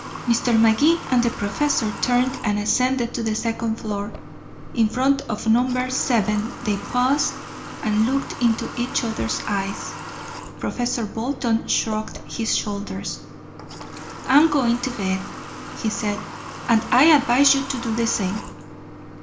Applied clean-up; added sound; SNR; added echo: none; Water tap, faucet / Water; 12 dB; reverberation time 0.4 s.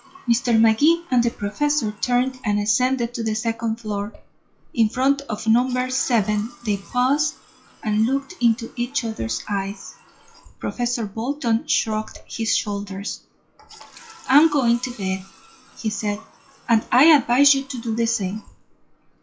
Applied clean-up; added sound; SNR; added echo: classical method WPE with log-MMSE.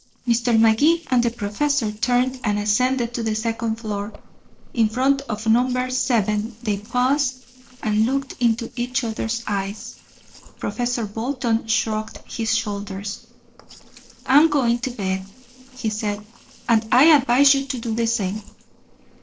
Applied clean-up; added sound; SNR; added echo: neural separator model SepFormer DNS4.